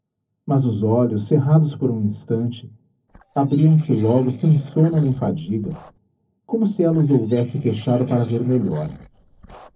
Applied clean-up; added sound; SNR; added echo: neural separator model SepFormer DNS4.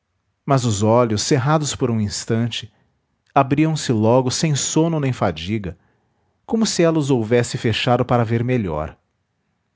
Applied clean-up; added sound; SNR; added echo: none; none; none; none.